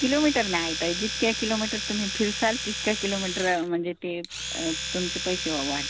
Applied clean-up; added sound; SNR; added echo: none; Domestic sounds, home sounds; 4 dB; none.